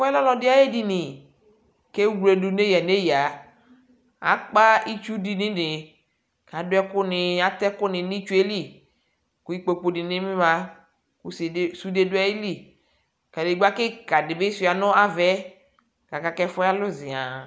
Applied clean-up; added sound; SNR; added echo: none; none; none; none.